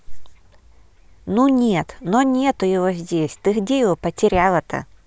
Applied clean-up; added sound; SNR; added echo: none; none; none; none.